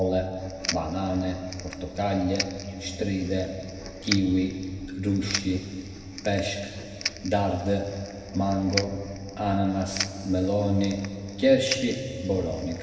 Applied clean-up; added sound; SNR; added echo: none; Crackle; 11 dB; reverberation time 2.2 s.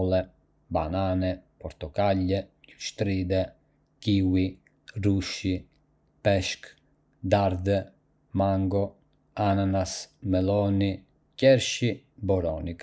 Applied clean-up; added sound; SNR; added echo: none; none; none; none.